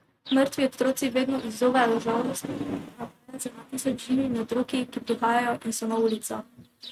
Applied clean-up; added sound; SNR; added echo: neural mask model RNNoise.